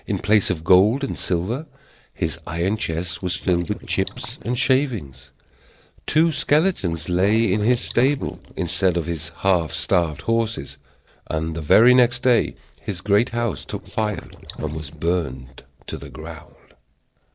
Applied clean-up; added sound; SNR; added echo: neural separator model SepFormer DNS4.